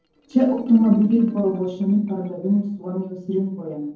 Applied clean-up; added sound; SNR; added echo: neural separator model SepFormer DNS4.